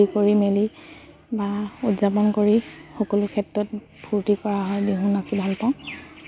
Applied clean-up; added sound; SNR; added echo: none; none; none; none.